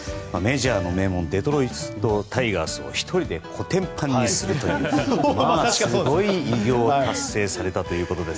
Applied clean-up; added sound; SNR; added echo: none; none; none; none.